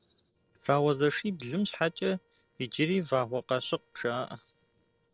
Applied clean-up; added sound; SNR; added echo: neural separator model SepFormer DNS4.